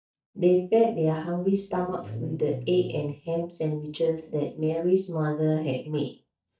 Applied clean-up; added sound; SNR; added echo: neural mask model DeepFilterNet 3.